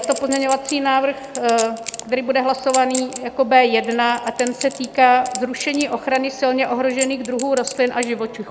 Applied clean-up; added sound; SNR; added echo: none; Chink, clink; 14 dB; none.